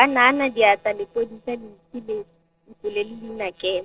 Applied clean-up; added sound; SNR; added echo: neural separator model SepFormer DNS4.